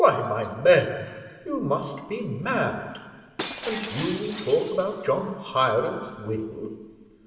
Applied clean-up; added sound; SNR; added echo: none; Shatter; 13 dB; reverberation time 2.1 s.